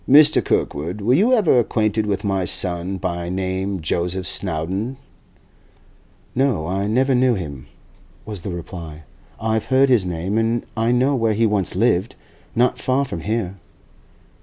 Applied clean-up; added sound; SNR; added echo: none; none; none; none.